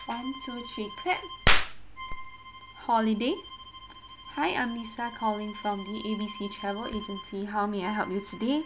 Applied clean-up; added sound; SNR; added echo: none; Bowed string instrument; 15 dB; none.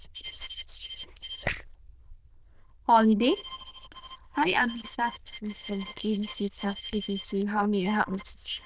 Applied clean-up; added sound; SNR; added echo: neural diffusion model UNIVERSE++.